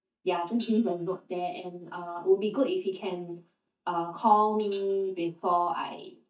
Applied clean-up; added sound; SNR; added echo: neural mask model DeepFilterNet 3.